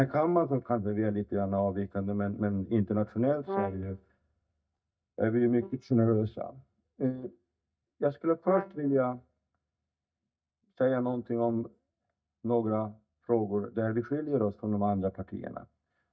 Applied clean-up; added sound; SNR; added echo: neural mask model DeepFilterNet 3.